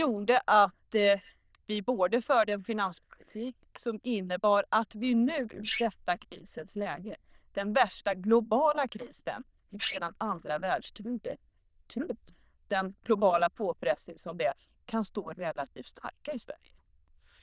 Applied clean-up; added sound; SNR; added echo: neural diffusion model UNIVERSE++.